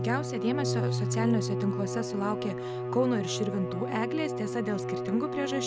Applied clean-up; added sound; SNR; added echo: none; Bowed string instrument; 1 dB; none.